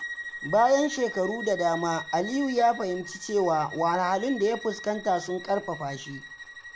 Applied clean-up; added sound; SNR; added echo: none; Bowed string instrument; 13 dB; none.